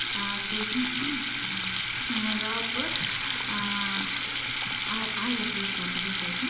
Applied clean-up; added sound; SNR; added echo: none; Sink (filling or washing) / Water tap, faucet; -5 dB; reverberation time 0.9 s.